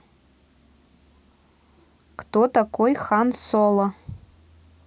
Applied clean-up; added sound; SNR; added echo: none; none; none; none.